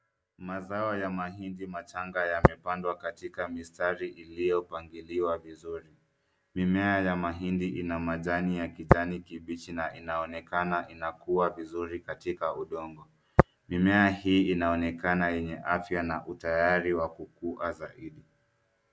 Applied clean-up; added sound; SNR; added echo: none; Tap; 2 dB; none.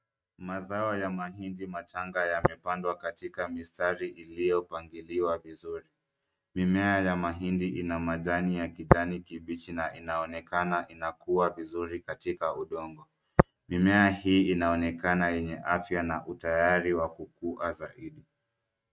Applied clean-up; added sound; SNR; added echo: neural mask model RNNoise.